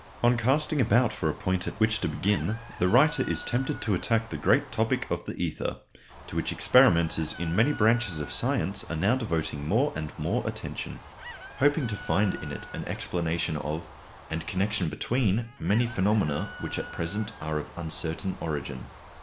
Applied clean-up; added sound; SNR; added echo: none; Bird + Chicken, rooster; 17 dB; none.